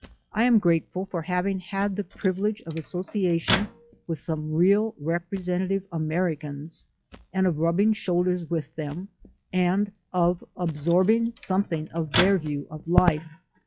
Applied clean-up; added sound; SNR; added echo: classical method log-MMSE.